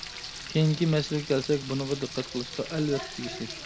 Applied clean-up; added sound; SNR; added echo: none; Frying (food); 11 dB; none.